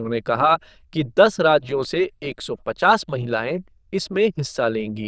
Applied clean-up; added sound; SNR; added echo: neural diffusion model UNIVERSE++.